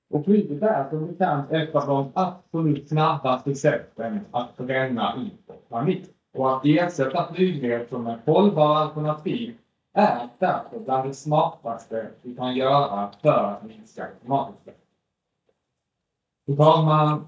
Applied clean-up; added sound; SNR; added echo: neural mask model DeepFilterNet 3.